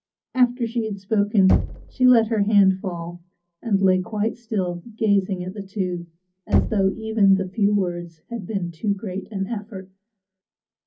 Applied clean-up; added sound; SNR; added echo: none; Knock; 11 dB; reverberation time 0.3 s.